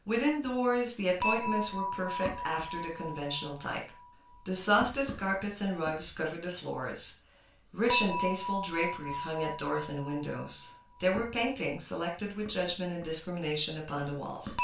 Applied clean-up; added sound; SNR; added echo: none; Dishes, pots, and pans / Chink, clink; 9 dB; reverberation time 0.3 s.